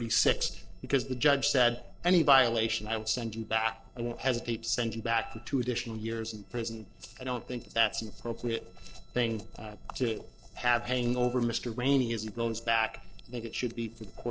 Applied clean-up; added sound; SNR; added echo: neural separator model SepFormer DNS4.